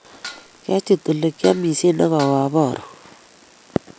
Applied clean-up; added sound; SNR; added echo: none; Dishes, pots, and pans; 19 dB; none.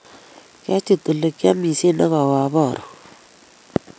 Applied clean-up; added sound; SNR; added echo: none; none; none; none.